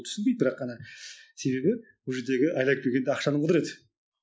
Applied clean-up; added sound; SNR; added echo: none; none; none; none.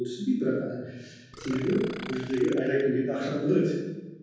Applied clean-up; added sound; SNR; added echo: none; Burping, eructation; 16 dB; reverberation time 1.3 s.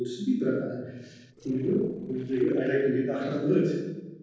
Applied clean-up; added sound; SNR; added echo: neural separator model SepFormer DNS4.